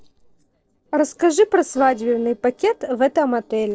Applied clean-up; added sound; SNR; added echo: neural separator model SepFormer DNS4.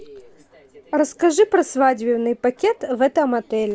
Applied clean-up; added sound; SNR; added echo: none; none; none; none.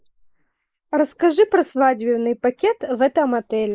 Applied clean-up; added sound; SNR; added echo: neural mask model Resemble Enhance denoiser.